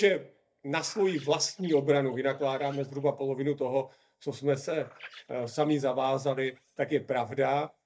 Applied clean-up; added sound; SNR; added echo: neural mask model DeepFilterNet 3.